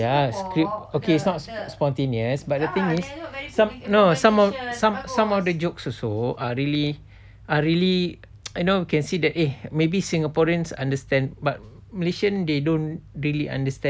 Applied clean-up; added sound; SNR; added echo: none; none; none; none.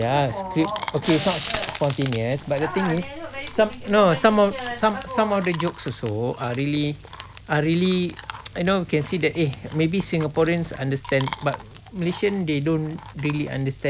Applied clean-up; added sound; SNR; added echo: none; Chewing, mastication + Frying (food); 12 dB; none.